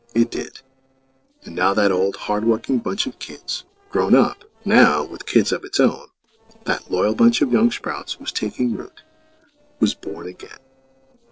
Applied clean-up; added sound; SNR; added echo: neural separator model SepFormer DNS4.